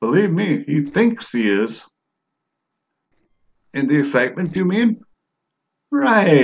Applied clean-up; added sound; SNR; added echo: neural separator model SepFormer DNS4.